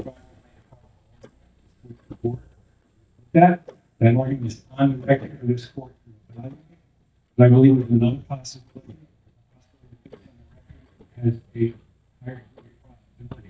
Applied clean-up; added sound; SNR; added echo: neural mask model DeepFilterNet 3.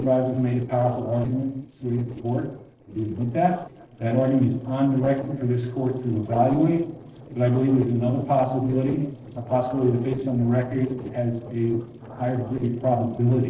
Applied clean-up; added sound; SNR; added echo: neural separator model SepFormer DNS4.